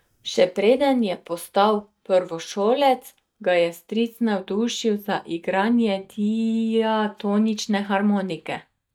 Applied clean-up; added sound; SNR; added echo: neural mask model DeepFilterNet 3.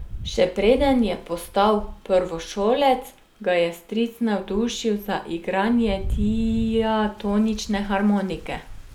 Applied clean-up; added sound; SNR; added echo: none; Rain; 12 dB; none.